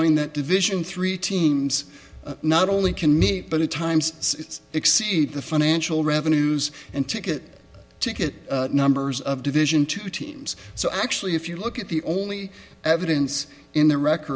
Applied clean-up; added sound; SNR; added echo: none; none; none; none.